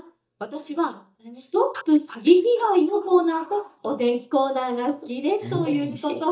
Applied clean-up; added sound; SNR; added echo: neural mask model DeepFilterNet 3.